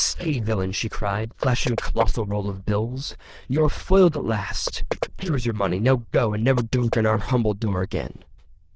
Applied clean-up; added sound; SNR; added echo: neural diffusion model UNIVERSE++.